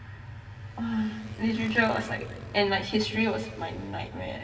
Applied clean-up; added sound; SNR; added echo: none; Motorcycle; 19 dB; reverberation time 1.9 s.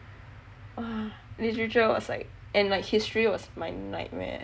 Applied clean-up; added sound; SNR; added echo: none; none; none; none.